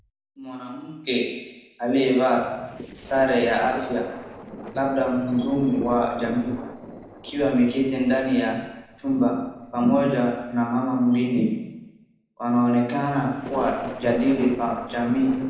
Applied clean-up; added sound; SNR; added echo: neural separator model SepFormer DNS4.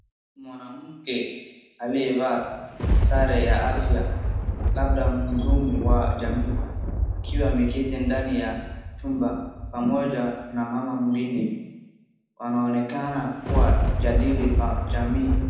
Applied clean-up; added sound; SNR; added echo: none; Thunder; -2 dB; reverberation time 1.1 s.